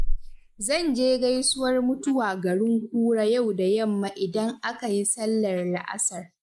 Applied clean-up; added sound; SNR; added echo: neural mask model Resemble Enhance denoiser.